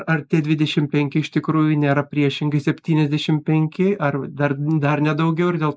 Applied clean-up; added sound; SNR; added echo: neural mask model Resemble Enhance denoiser.